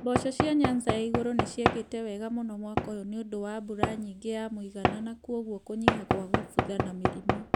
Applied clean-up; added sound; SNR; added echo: none; Knock / Wood; -1 dB; none.